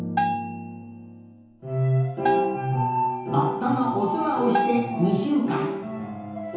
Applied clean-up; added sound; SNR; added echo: none; Bell; 7 dB; reverberation time 0.9 s.